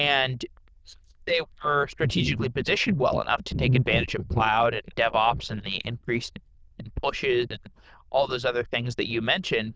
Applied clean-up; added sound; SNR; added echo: neural diffusion model UNIVERSE++.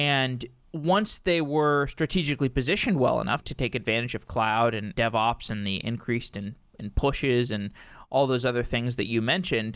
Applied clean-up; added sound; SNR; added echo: none; none; none; none.